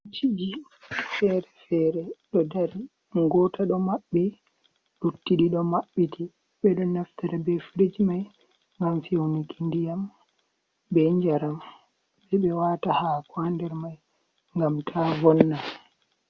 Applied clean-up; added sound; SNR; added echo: none; none; none; none.